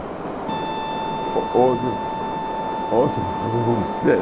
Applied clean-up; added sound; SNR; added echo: none; Wind instrument, woodwind instrument + Subway, metro, underground; 2 dB; none.